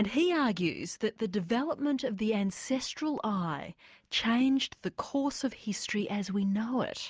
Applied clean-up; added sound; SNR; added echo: none; none; none; none.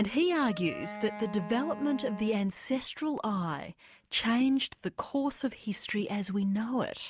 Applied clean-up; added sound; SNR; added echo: none; Wind instrument, woodwind instrument; 12 dB; none.